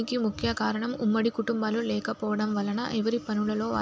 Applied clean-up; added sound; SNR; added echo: none; none; none; none.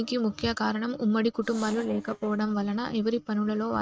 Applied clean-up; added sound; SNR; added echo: neural mask model RNNoise.